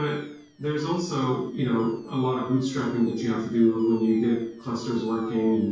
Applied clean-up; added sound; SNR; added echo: neural separator model SepFormer DNS4.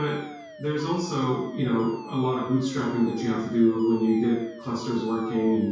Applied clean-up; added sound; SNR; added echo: none; Alarm; 18 dB; reverberation time 0.6 s.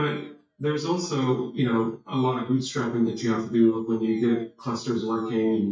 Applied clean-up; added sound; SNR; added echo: neural mask model DeepFilterNet 3.